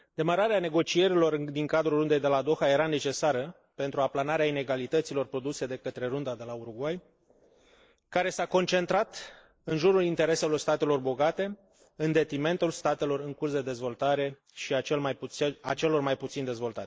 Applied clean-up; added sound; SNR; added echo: neural mask model Resemble Enhance denoiser.